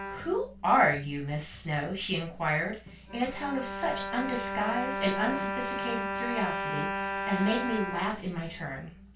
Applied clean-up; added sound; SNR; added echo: none; Bowed string instrument; 5 dB; reverberation time 0.2 s.